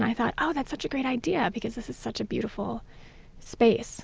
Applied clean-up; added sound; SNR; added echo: none; none; none; none.